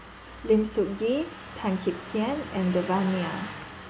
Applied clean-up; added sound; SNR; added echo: none; Engine starting; 13 dB; none.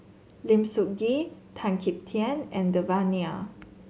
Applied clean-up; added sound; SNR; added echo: none; none; none; none.